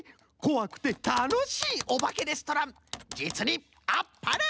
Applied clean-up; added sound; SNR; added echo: none; Typing; 13 dB; none.